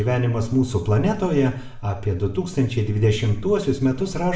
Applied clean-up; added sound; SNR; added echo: none; none; none; reverberation time 0.6 s.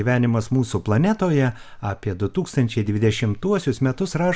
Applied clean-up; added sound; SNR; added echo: none; none; none; none.